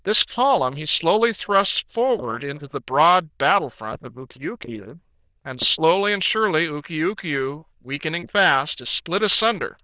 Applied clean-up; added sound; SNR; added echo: neural diffusion model UNIVERSE++.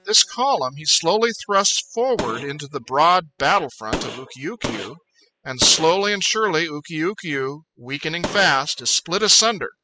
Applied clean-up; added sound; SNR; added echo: classical method spectral subtraction.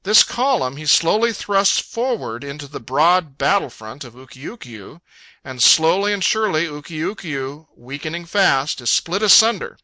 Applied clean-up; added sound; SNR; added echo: none; none; none; none.